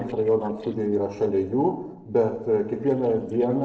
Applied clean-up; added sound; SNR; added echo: neural separator model SepFormer DNS4.